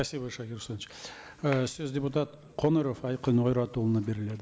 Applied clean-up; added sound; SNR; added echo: none; Clapping; 19 dB; none.